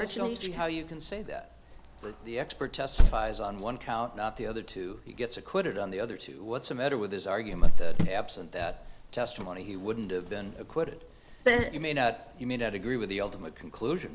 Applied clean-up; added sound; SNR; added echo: none; Cricket; -4 dB; none.